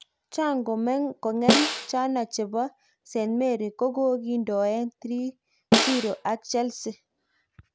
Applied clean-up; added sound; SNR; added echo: none; Snare drum; -1 dB; none.